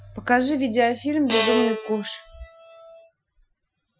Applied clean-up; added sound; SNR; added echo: classical method Wiener filter.